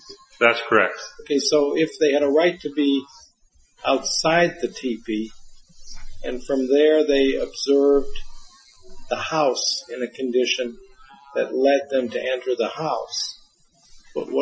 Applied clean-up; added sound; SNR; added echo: classical method Wiener filter.